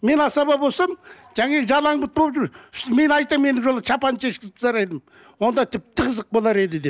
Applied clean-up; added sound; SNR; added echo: none; none; none; none.